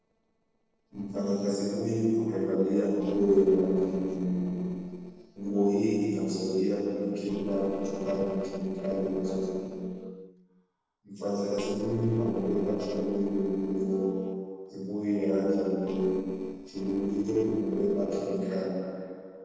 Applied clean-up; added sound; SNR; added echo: neural separator model SepFormer DNS4.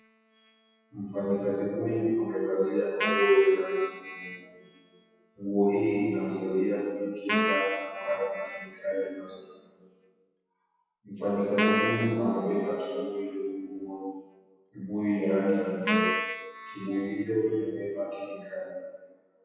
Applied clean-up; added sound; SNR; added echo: classical method WPE with log-MMSE.